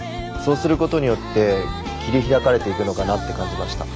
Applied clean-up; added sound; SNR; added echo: none; none; none; none.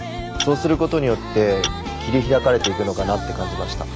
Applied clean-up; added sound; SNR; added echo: none; Tap / Glass; 12 dB; none.